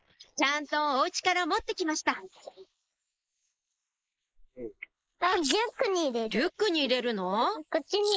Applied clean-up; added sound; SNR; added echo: neural mask model Resemble Enhance denoiser.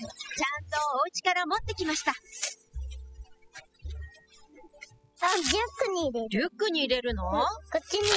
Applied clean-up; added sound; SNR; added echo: classical method spectral subtraction.